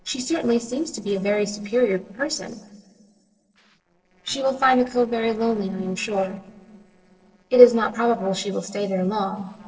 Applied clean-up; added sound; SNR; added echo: neural separator model SepFormer DNS4.